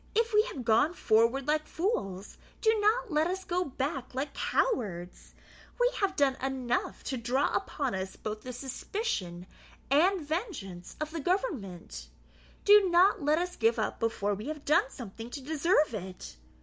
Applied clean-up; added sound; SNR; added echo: none; none; none; none.